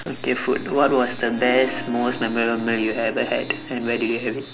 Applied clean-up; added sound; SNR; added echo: none; Harp; 14 dB; none.